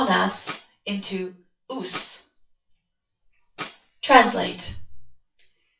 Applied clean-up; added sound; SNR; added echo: classical method WPE with log-MMSE.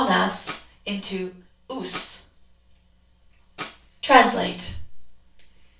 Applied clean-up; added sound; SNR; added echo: none; Tambourine; 3 dB; reverberation time 0.3 s.